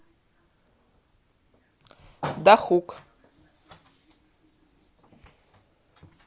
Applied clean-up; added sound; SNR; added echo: none; none; none; none.